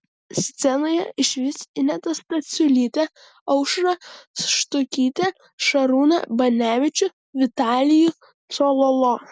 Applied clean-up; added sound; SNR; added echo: none; none; none; none.